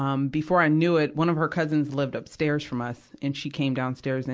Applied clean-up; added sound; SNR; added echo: none; none; none; none.